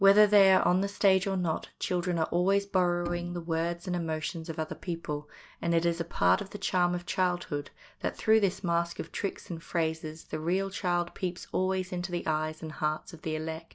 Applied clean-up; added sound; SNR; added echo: neural mask model DeepFilterNet 3.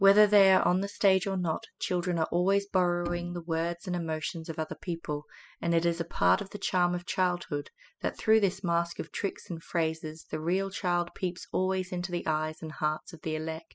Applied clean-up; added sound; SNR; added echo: classical method spectral subtraction.